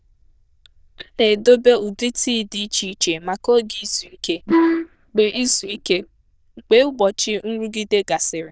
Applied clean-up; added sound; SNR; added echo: neural diffusion model UNIVERSE++.